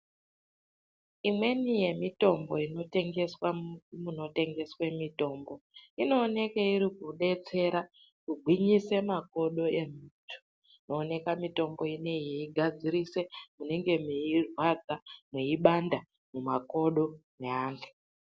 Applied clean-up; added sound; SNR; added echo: none; none; none; none.